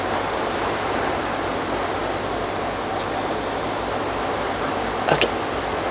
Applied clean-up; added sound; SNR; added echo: none; none; none; none.